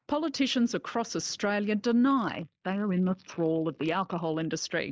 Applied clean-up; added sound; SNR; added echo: neural mask model Resemble Enhance denoiser.